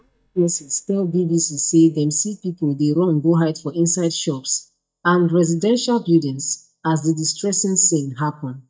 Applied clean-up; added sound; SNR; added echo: neural mask model DeepFilterNet 3.